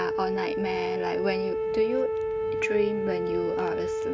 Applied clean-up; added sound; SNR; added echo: none; Wind instrument, woodwind instrument; -2 dB; none.